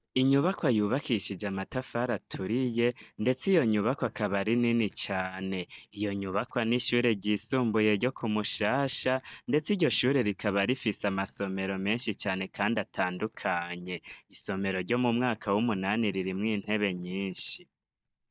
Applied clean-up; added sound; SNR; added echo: neural mask model DeepFilterNet 3.